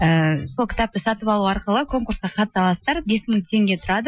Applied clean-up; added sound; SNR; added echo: classical method Wiener filter.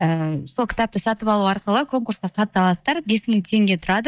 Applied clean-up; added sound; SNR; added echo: neural mask model DeepFilterNet 3.